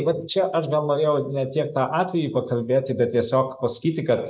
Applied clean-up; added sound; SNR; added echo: neural mask model Resemble Enhance denoiser.